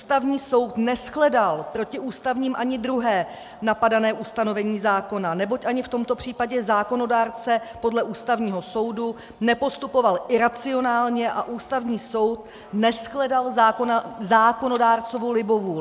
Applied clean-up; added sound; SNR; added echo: none; none; none; none.